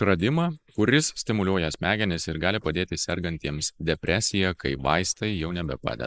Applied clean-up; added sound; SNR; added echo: neural mask model Resemble Enhance denoiser.